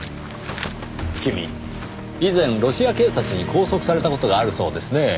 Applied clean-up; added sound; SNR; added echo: none; Waves, surf; 20 dB; none.